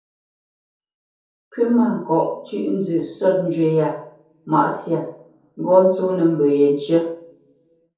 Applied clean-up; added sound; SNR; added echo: none; none; none; reverberation time 0.6 s.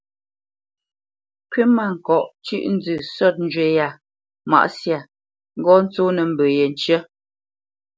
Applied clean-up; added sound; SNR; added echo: none; none; none; none.